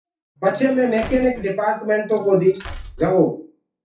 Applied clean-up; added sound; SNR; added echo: classical method WPE with log-MMSE.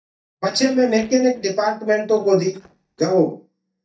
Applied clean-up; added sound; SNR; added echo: neural mask model DeepFilterNet 3.